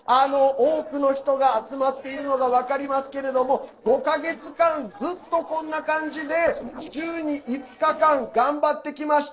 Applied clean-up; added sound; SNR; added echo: neural separator model SepFormer DNS4.